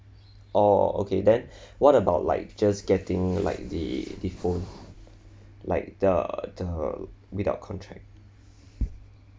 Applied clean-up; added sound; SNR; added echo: none; none; none; none.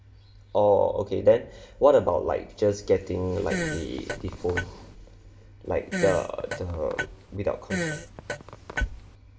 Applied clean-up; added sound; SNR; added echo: none; Fart; 8 dB; reverberation time 1.0 s.